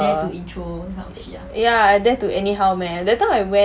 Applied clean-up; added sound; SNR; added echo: none; none; none; none.